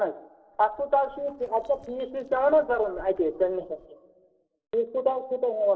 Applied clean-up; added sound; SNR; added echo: neural separator model SepFormer DNS4.